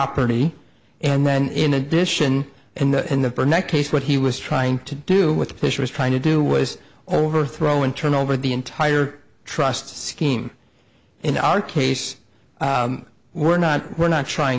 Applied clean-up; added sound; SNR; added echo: none; none; none; none.